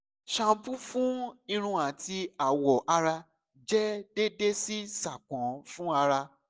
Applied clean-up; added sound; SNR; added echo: none; none; none; none.